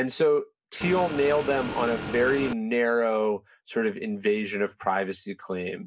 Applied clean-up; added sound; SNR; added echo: none; Motor vehicle (road) / Engine; 7 dB; none.